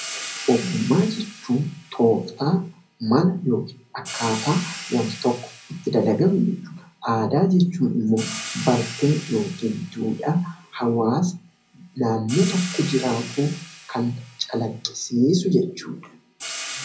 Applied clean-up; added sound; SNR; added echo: none; Hi-hat; 15 dB; reverberation time 0.4 s.